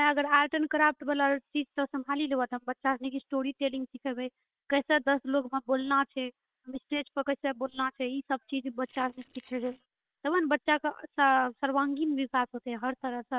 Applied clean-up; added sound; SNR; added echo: neural separator model SepFormer WHAM!.